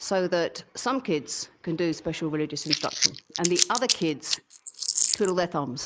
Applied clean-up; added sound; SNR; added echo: neural mask model Resemble Enhance denoiser.